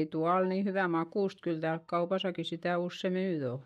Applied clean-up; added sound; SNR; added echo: neural mask model DeepFilterNet 3.